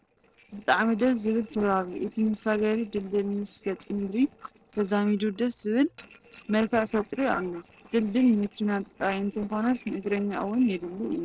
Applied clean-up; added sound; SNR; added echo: neural separator model SepFormer DNS4.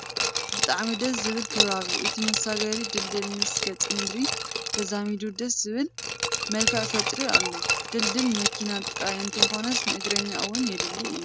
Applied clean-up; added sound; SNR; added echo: none; Glass; -2 dB; none.